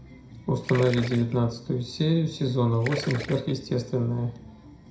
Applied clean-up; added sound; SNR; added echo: none; Gurgling; 13 dB; reverberation time 0.4 s.